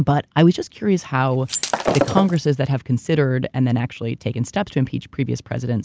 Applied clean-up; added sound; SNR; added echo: none; Shatter; 4 dB; none.